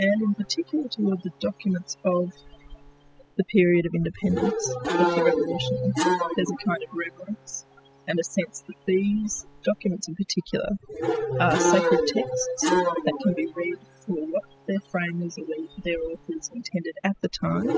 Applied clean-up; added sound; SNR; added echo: classical method spectral subtraction.